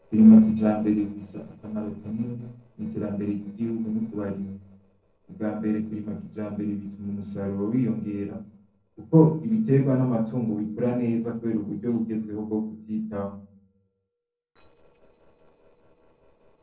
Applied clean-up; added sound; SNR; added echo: neural separator model SepFormer DNS4.